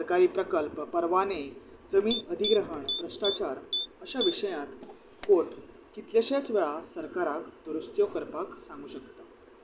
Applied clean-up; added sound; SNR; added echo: none; Typing; 6 dB; none.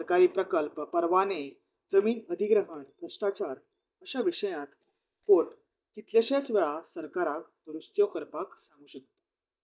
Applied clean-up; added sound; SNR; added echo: neural mask model DeepFilterNet 3.